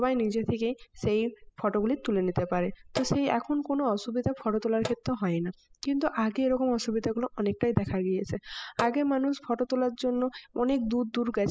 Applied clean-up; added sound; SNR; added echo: classical method spectral subtraction.